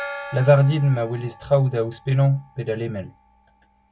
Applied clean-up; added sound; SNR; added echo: none; Gong; 18 dB; none.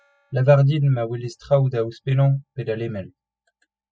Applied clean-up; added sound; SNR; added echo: classical method spectral subtraction.